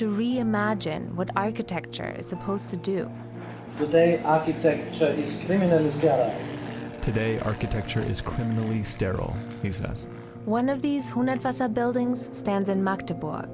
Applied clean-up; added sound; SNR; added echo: none; Fixed-wing aircraft, airplane; 15 dB; none.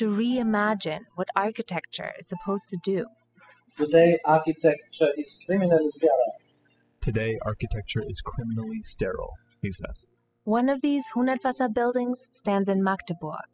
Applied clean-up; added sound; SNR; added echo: classical method spectral subtraction.